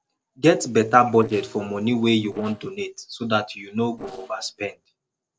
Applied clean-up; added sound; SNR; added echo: neural separator model SepFormer DNS4.